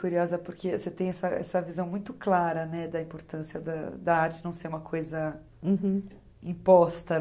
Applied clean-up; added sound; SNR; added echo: none; none; none; none.